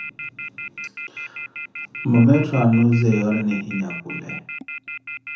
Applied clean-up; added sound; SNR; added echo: none; Telephone; 12 dB; reverberation time 0.7 s.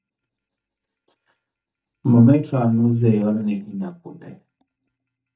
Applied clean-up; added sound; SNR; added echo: neural mask model DeepFilterNet 3.